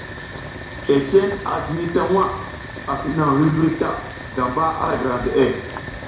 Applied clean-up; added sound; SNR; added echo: none; Boiling; 11 dB; reverberation time 0.6 s.